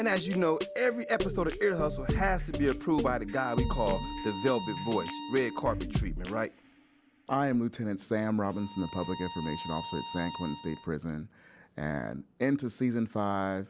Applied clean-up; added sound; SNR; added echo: none; Bowed string instrument; 12 dB; none.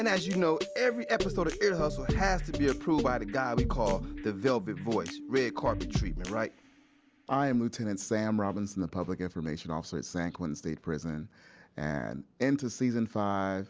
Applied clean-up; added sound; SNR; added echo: none; none; none; none.